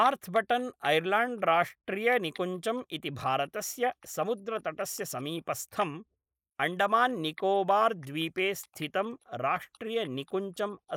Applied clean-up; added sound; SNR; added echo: neural mask model Resemble Enhance denoiser.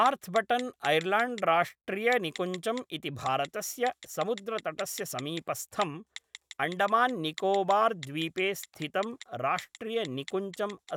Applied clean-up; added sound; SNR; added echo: neural mask model RNNoise.